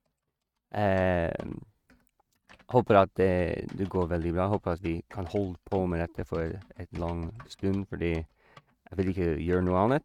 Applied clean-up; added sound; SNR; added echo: neural mask model RNNoise.